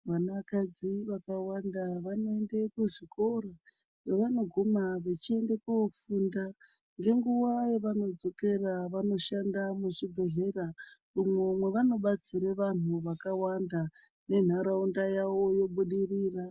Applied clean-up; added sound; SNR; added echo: none; none; none; none.